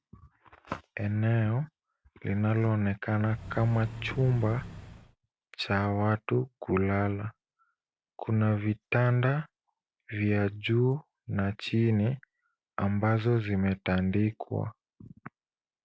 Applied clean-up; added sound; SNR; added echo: none; Accelerating, revving, vroom / Car; 12 dB; none.